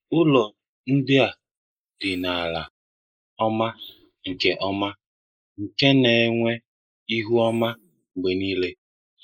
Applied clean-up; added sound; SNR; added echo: neural mask model Resemble Enhance denoiser.